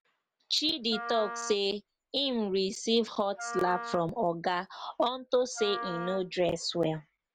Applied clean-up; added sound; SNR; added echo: none; Wind instrument, woodwind instrument; 11 dB; none.